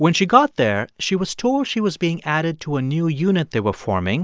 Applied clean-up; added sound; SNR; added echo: none; none; none; none.